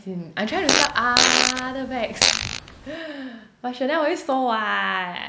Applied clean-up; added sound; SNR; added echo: none; Fart; -3 dB; none.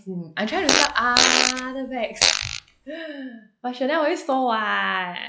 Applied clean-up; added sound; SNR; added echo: classical method log-MMSE.